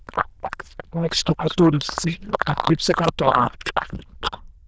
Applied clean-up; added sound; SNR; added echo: neural diffusion model UNIVERSE++.